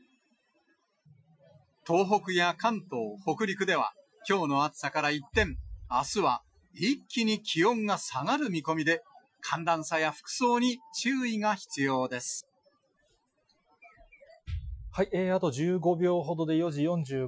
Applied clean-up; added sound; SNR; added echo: classical method Wiener filter.